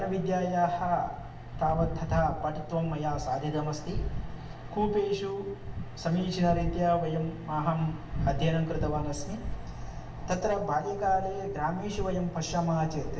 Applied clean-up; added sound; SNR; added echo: none; Engine; 17 dB; reverberation time 0.8 s.